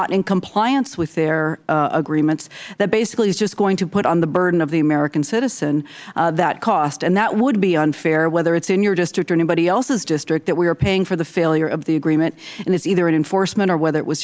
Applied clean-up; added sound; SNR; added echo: none; none; none; none.